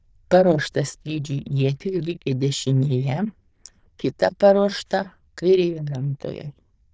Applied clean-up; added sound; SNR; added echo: neural diffusion model UNIVERSE++.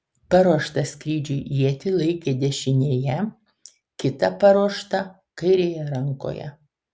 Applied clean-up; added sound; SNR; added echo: none; none; none; none.